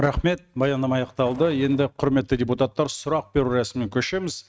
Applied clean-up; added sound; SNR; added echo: neural mask model RNNoise.